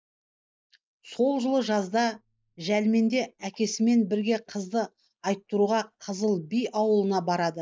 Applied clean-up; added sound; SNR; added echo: neural mask model Resemble Enhance denoiser.